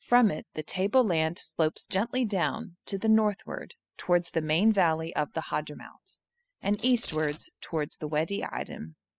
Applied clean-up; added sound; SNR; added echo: classical method spectral subtraction.